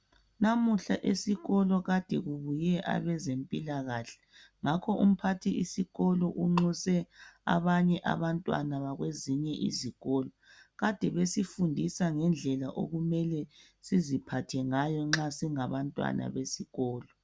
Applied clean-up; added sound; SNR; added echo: none; none; none; none.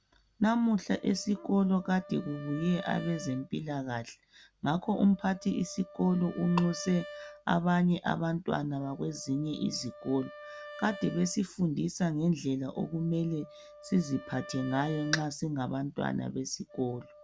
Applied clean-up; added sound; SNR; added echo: none; Wind instrument, woodwind instrument; 19 dB; none.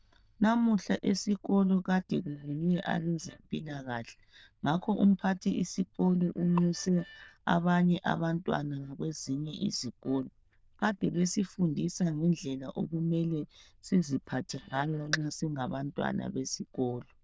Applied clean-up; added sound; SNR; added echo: neural diffusion model UNIVERSE++.